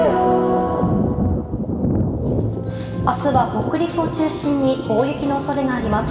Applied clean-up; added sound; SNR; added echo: none; Thunder; 3 dB; reverberation time 2.5 s.